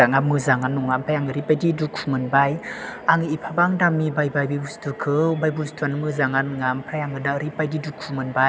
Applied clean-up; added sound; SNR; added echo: none; none; none; none.